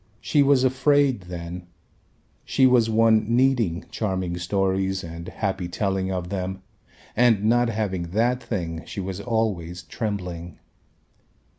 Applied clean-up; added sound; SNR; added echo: none; none; none; none.